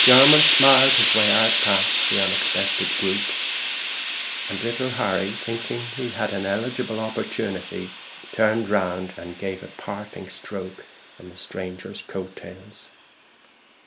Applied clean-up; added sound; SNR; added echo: none; Hiss; -4 dB; none.